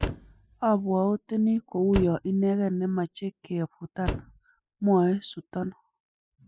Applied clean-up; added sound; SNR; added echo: classical method spectral subtraction.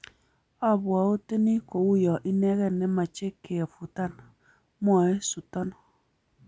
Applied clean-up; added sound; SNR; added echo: none; none; none; none.